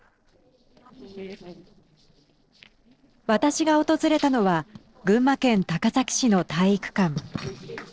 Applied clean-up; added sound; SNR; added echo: neural separator model SepFormer DNS4.